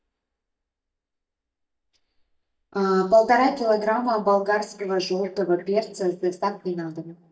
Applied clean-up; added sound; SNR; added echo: neural mask model DeepFilterNet 3.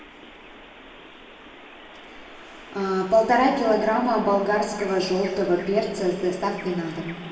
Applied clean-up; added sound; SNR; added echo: none; Bird vocalization, bird call, bird song; 18 dB; reverberation time 2.0 s.